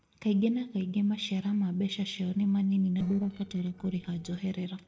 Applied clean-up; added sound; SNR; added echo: neural separator model SepFormer DNS4.